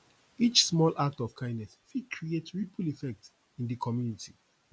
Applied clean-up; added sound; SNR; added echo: none; none; none; none.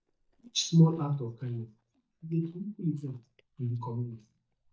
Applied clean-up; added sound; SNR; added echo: neural mask model DeepFilterNet 3.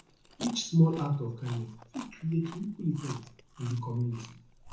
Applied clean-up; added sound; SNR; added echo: none; Chewing, mastication; 17 dB; reverberation time 0.6 s.